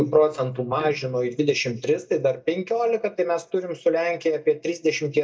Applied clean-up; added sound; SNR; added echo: neural mask model DeepFilterNet 3.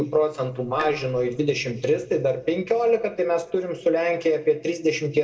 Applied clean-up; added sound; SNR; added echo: neural separator model SepFormer DNS4.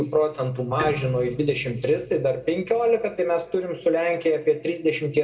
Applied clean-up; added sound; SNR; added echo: none; Bowed string instrument; 17 dB; reverberation time 1.1 s.